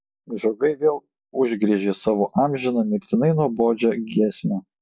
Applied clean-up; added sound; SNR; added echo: none; none; none; none.